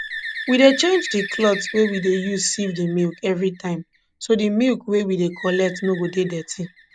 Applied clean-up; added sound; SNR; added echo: none; Bird; 13 dB; none.